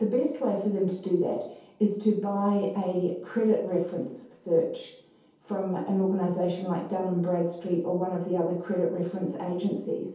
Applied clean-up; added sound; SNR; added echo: none; none; none; reverberation time 0.7 s.